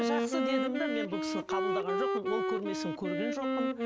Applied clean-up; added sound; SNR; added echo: none; Wind instrument, woodwind instrument; -5 dB; none.